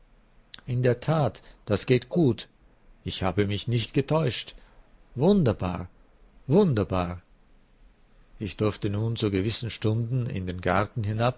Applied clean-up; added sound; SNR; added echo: neural mask model Resemble Enhance denoiser.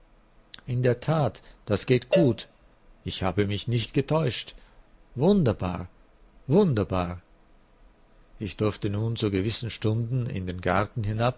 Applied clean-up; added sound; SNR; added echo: none; Cowbell; 6 dB; none.